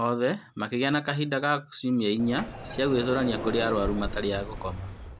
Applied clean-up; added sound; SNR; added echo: none; Sliding door; 10 dB; none.